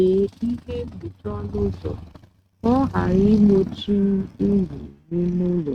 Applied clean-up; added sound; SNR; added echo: neural mask model RNNoise.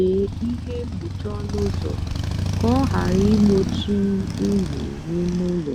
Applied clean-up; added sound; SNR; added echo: none; Motorcycle; 3 dB; none.